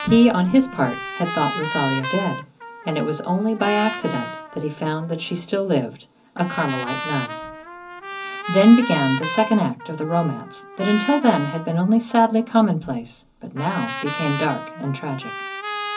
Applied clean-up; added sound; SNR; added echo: none; Trumpet; 10 dB; reverberation time 0.3 s.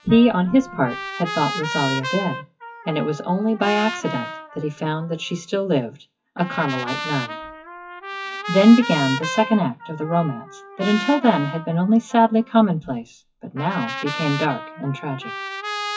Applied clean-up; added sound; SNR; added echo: classical method WPE with log-MMSE.